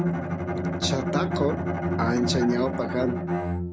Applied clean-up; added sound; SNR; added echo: none; Bowed string instrument; -1 dB; none.